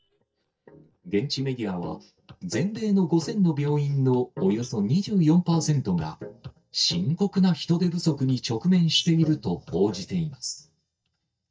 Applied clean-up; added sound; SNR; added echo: neural mask model DeepFilterNet 3.